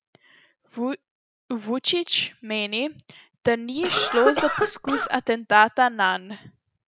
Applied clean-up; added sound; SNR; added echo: none; Cough; 1 dB; none.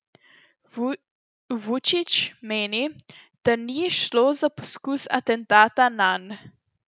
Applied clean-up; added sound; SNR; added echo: none; none; none; none.